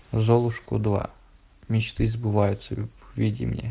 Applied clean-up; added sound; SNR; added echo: none; none; none; none.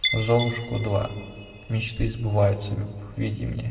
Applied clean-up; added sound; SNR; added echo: none; Chime; 10 dB; reverberation time 1.6 s.